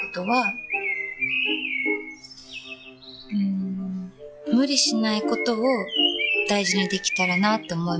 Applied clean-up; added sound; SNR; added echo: classical method log-MMSE.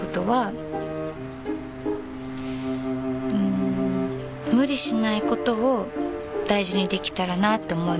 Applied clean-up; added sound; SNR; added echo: none; none; none; none.